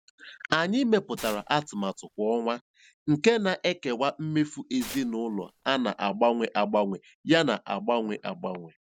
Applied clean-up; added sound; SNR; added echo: none; Tearing; 18 dB; none.